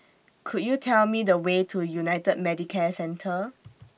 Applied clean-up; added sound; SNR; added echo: none; none; none; none.